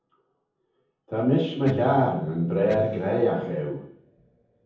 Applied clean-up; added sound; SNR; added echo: none; Electric guitar; 13 dB; reverberation time 0.7 s.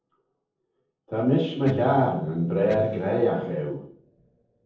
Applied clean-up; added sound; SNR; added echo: neural separator model SepFormer DNS4.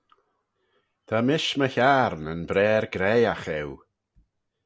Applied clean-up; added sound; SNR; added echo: none; none; none; none.